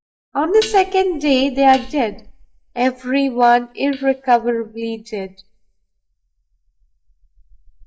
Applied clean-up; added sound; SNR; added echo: neural mask model DeepFilterNet 3.